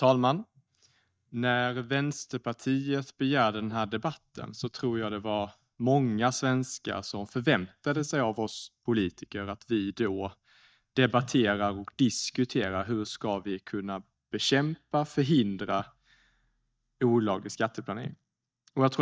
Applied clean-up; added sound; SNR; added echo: neural mask model DeepFilterNet 3.